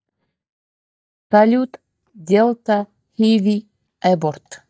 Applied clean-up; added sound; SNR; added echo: neural mask model DeepFilterNet 3.